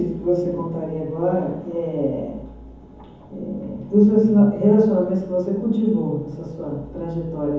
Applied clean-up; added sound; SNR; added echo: none; none; none; reverberation time 1.2 s.